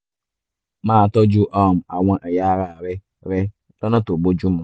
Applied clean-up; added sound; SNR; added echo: none; none; none; none.